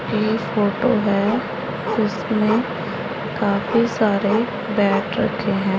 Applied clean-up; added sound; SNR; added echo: none; Bark; 11 dB; none.